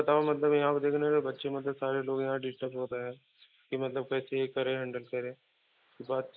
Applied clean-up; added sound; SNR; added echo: neural mask model Resemble Enhance denoiser.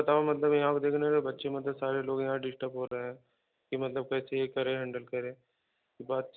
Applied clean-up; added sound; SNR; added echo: none; none; none; none.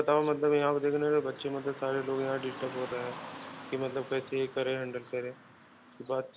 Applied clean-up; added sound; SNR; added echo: none; Car passing by / Traffic noise, roadway noise; 16 dB; none.